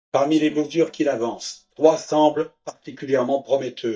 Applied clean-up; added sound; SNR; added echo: neural mask model DeepFilterNet 3.